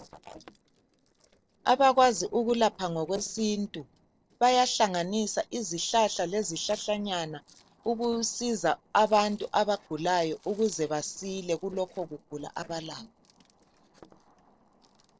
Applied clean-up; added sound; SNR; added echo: neural separator model SepFormer DNS4.